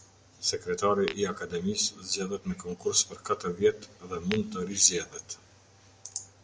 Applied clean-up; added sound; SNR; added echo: none; Tap / Glass; 13 dB; none.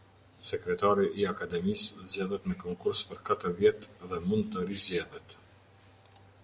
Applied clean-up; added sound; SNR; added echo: none; none; none; none.